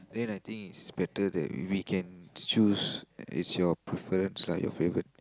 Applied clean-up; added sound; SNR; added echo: none; none; none; none.